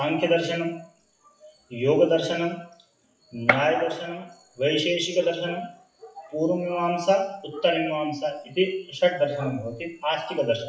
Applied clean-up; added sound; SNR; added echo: classical method WPE with log-MMSE.